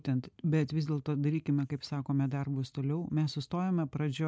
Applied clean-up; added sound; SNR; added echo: none; none; none; none.